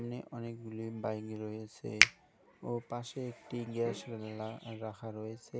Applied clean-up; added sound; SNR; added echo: none; Finger snapping; -5 dB; none.